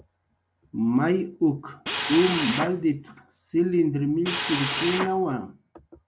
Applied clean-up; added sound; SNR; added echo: none; Drill; 5 dB; none.